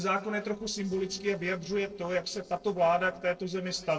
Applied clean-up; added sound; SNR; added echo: neural separator model SepFormer DNS4.